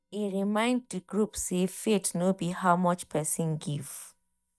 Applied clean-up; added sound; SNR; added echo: neural mask model DeepFilterNet 3.